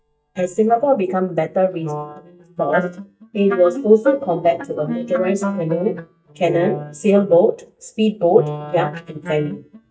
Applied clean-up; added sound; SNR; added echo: neural mask model DeepFilterNet 3.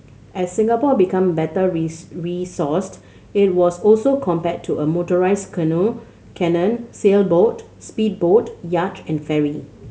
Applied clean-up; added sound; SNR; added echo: none; none; none; none.